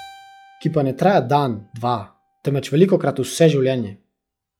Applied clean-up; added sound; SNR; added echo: classical method log-MMSE.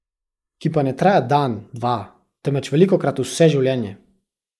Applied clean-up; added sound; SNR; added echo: neural mask model Resemble Enhance denoiser.